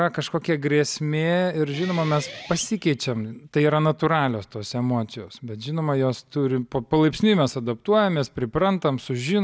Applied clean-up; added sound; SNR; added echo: none; Guitar; 17 dB; none.